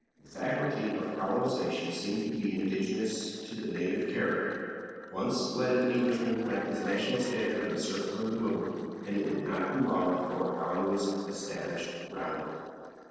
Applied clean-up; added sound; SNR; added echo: neural separator model SepFormer DNS4.